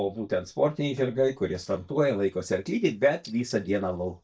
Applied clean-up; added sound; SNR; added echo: neural mask model DeepFilterNet 3.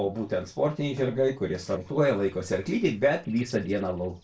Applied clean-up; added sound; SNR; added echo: neural separator model SepFormer DNS4.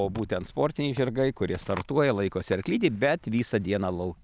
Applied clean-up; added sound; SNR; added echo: none; none; none; none.